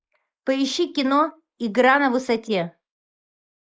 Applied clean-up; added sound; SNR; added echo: neural mask model Resemble Enhance denoiser.